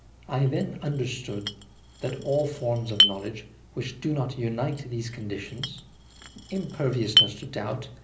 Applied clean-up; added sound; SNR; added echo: none; Chink, clink; 1 dB; reverberation time 0.5 s.